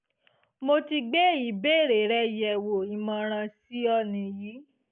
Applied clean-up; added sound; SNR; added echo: none; none; none; none.